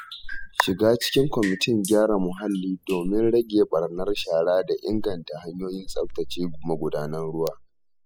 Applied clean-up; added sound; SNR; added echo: classical method spectral subtraction.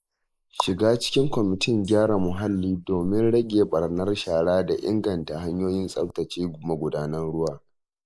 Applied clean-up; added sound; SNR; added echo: neural mask model Resemble Enhance denoiser.